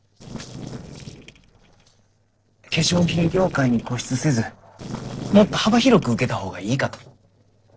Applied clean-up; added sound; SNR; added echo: neural separator model SepFormer DNS4.